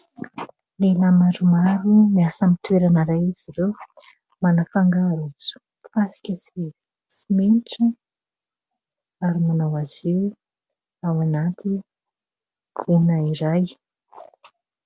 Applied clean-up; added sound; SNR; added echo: none; none; none; none.